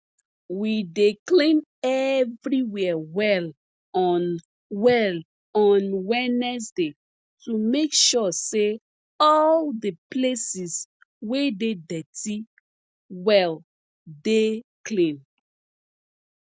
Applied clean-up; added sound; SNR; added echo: none; none; none; none.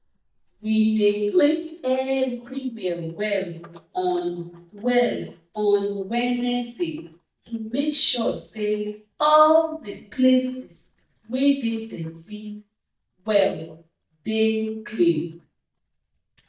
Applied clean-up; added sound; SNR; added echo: neural mask model DeepFilterNet 3.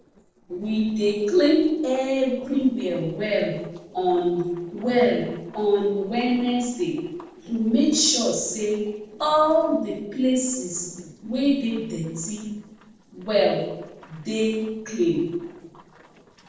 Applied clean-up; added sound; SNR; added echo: neural separator model SepFormer DNS4.